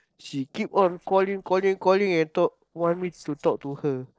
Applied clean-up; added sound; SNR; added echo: neural separator model SepFormer DNS4.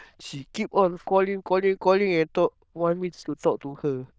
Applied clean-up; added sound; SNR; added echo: neural diffusion model UNIVERSE++.